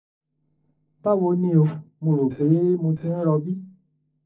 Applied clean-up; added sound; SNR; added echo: neural separator model SepFormer DNS4.